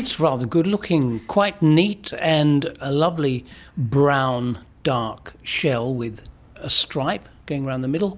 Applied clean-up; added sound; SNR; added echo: none; none; none; none.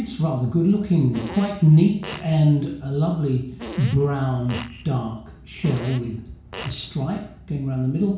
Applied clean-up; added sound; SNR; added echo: none; Fart; 16 dB; reverberation time 0.6 s.